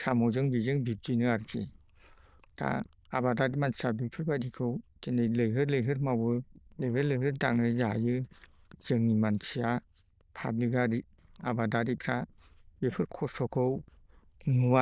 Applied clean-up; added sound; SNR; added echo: neural diffusion model UNIVERSE++.